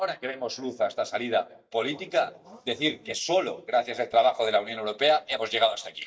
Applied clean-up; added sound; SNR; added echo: neural mask model DeepFilterNet 3.